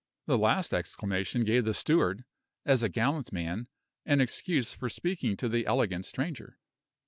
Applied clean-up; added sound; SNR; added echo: none; none; none; none.